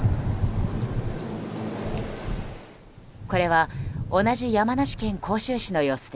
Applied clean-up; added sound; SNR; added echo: none; none; none; none.